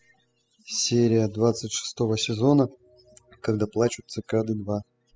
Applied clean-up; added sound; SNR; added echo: classical method spectral subtraction.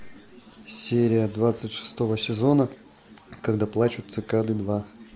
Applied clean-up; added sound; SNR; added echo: none; none; none; none.